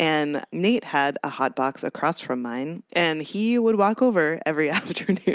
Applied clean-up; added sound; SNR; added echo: none; none; none; none.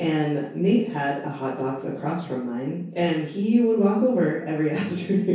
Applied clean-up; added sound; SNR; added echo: none; none; none; reverberation time 0.6 s.